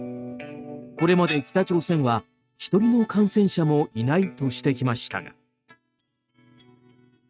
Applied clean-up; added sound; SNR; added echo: neural mask model RNNoise.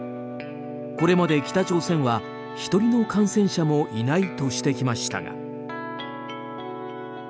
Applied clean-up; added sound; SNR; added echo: none; none; none; none.